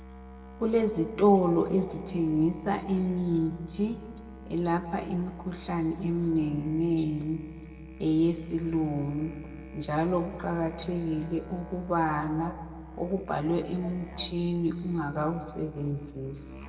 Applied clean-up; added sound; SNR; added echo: none; Musical instrument; 16 dB; reverberation time 1.4 s.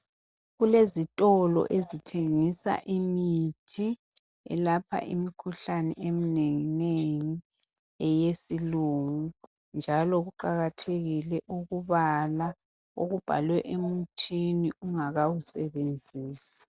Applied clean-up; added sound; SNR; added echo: none; none; none; none.